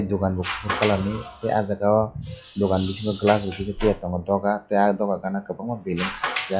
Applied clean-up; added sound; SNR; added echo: classical method log-MMSE.